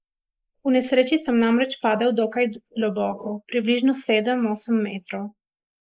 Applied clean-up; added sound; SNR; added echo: neural mask model Resemble Enhance denoiser.